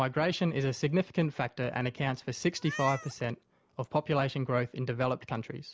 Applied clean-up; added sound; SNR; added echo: none; Meow; 15 dB; none.